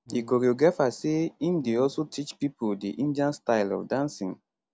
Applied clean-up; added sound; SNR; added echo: none; Brass instrument; 19 dB; none.